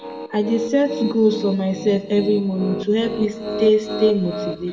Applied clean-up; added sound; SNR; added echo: none; Piano; 9 dB; reverberation time 1.0 s.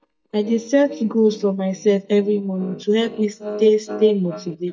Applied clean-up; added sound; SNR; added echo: neural mask model DeepFilterNet 3.